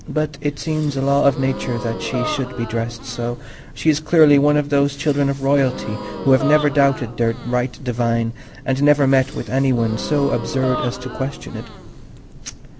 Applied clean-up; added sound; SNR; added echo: none; Gasp; 12 dB; none.